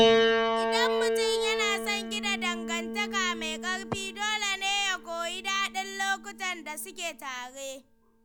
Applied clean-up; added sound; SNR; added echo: none; Piano; -2 dB; none.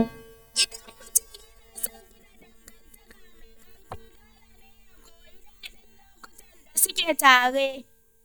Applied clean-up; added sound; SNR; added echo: neural mask model DeepFilterNet 3.